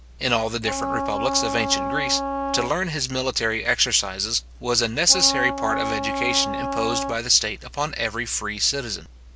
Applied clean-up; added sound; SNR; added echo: none; Wind instrument, woodwind instrument; 4 dB; none.